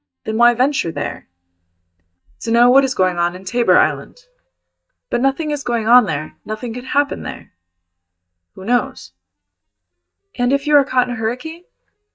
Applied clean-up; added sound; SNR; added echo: neural mask model DeepFilterNet 3.